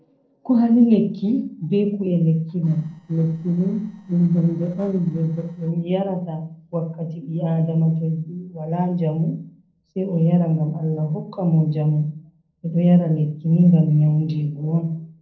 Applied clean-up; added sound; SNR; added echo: neural separator model SepFormer DNS4.